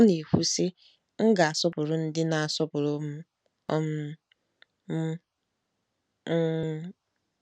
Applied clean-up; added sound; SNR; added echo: none; none; none; none.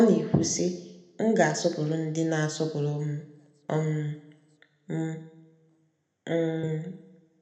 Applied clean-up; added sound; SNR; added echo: none; none; none; reverberation time 0.7 s.